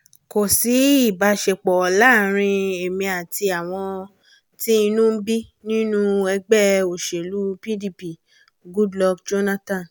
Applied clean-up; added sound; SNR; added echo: none; none; none; none.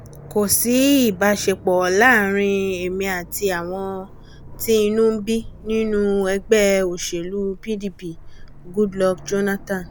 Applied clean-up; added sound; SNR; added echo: none; Aircraft; 17 dB; none.